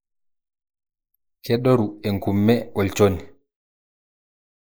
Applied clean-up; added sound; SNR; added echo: neural mask model Resemble Enhance denoiser.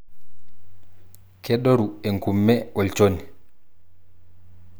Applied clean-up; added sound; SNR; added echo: none; none; none; none.